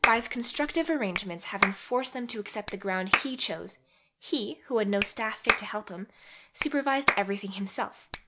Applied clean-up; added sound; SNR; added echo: none; Clapping; 3 dB; none.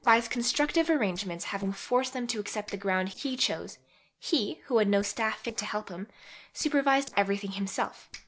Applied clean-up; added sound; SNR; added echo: neural separator model SepFormer DNS4.